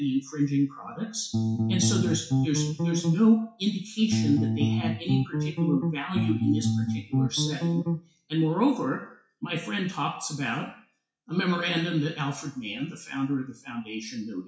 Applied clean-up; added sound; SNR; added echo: classical method WPE with log-MMSE.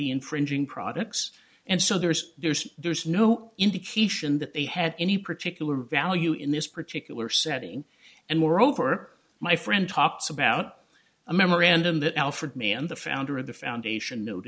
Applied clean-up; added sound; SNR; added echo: none; none; none; none.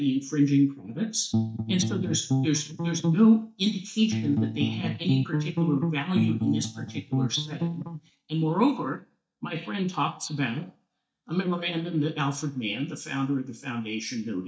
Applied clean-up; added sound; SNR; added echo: neural mask model DeepFilterNet 3.